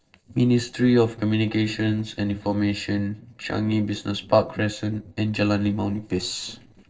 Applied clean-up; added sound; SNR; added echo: neural separator model SepFormer DNS4.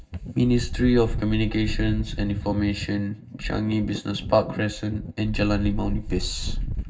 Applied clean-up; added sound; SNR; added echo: none; Wind; 5 dB; reverberation time 0.4 s.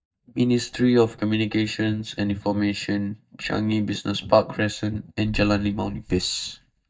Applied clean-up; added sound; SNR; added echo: neural mask model DeepFilterNet 3.